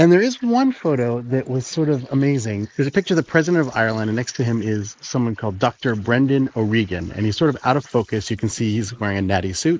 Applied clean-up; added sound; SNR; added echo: neural mask model Resemble Enhance denoiser.